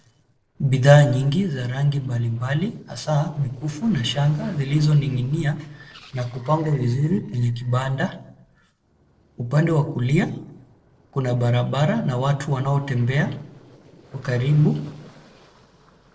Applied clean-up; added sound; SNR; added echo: neural separator model SepFormer DNS4.